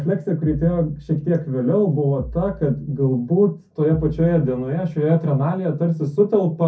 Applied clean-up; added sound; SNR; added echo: none; Bass drum; 18 dB; reverberation time 0.3 s.